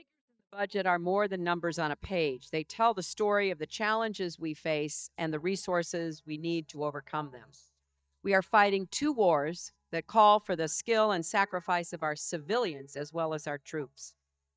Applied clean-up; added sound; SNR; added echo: neural mask model DeepFilterNet 3.